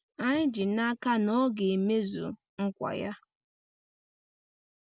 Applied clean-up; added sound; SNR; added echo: none; none; none; none.